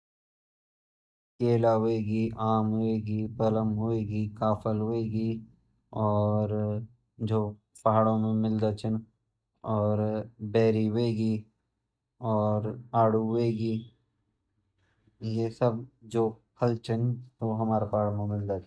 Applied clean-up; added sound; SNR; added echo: neural mask model DeepFilterNet 3.